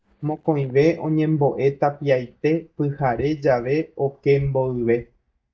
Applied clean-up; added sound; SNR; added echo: neural mask model DeepFilterNet 3.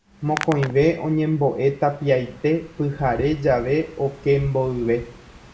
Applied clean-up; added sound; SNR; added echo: none; Hands; 16 dB; reverberation time 0.4 s.